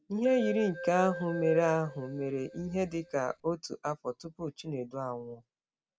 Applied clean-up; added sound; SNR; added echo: none; Keyboard (musical); 8 dB; none.